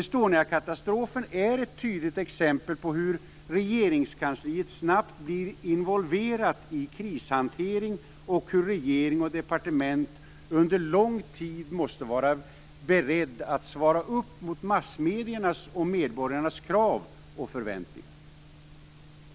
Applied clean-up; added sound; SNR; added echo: none; none; none; none.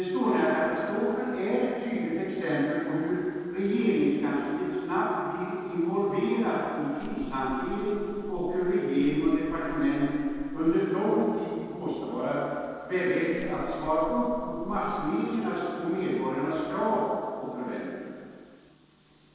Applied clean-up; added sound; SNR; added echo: neural separator model SepFormer DNS4.